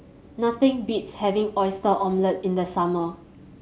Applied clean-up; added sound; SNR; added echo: none; none; none; none.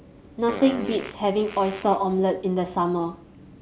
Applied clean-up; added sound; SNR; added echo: none; Fart; 13 dB; none.